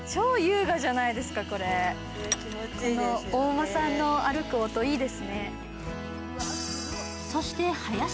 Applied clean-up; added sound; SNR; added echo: none; Tools; 8 dB; none.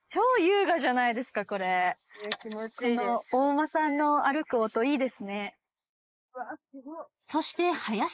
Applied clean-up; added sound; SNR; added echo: neural mask model Resemble Enhance denoiser.